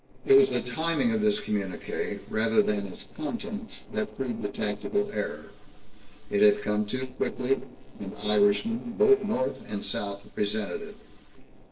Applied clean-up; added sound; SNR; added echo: neural separator model SepFormer DNS4.